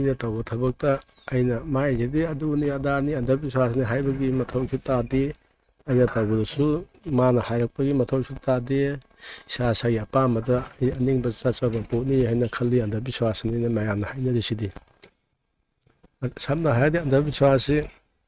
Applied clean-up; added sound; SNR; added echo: neural mask model RNNoise.